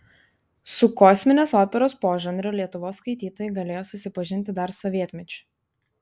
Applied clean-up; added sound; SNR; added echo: none; none; none; none.